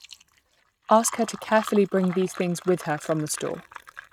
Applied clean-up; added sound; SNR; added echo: neural mask model RNNoise.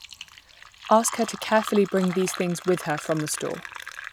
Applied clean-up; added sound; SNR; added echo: none; Fill (with liquid); 13 dB; none.